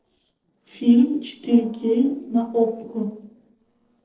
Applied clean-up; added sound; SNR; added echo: neural separator model SepFormer DNS4.